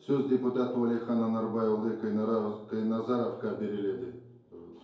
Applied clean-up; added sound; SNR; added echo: none; none; none; reverberation time 2.4 s.